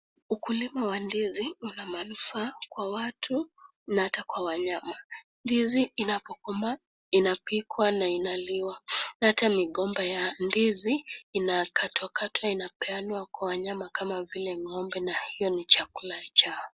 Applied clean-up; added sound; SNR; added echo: none; none; none; none.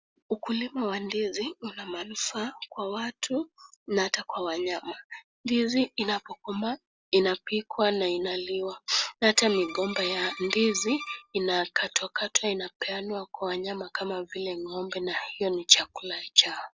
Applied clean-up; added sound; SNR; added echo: none; Bowed string instrument; 13 dB; none.